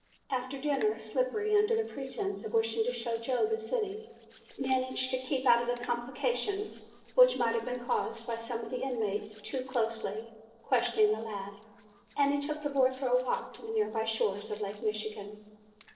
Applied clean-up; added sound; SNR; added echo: neural separator model SepFormer DNS4.